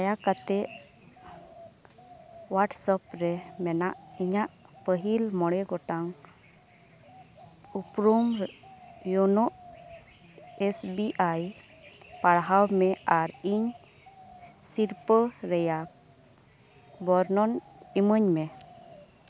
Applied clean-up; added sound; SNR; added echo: none; none; none; none.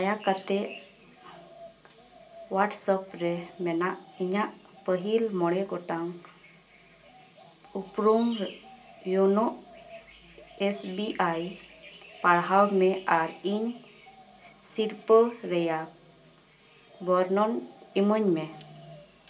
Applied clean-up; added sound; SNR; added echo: none; none; none; reverberation time 0.2 s.